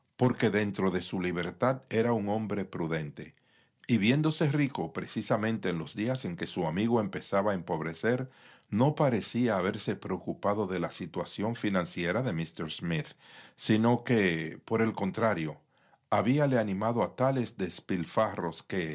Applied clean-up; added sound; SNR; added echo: none; none; none; none.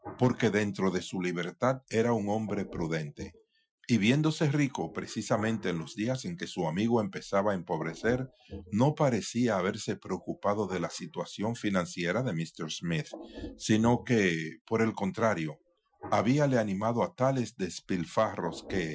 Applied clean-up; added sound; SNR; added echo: classical method Wiener filter.